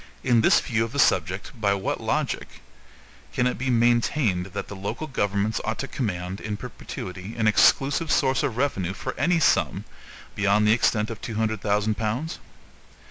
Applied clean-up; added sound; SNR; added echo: none; none; none; none.